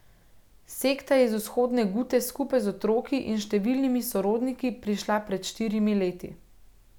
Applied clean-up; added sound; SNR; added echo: none; none; none; none.